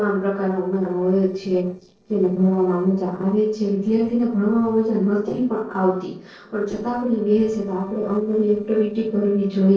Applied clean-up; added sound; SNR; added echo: neural separator model SepFormer DNS4.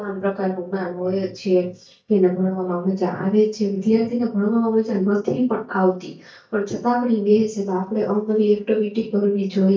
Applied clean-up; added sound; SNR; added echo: neural mask model DeepFilterNet 3.